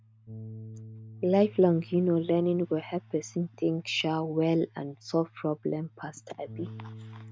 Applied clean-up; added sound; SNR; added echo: none; Bass guitar; 18 dB; none.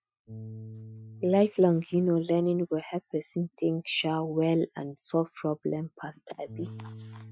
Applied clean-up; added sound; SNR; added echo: classical method Wiener filter.